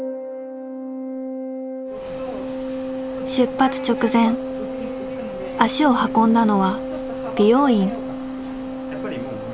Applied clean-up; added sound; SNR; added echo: none; Organ; 6 dB; none.